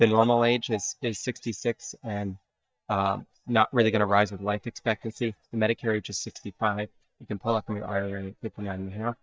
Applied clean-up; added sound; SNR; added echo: neural mask model DeepFilterNet 3.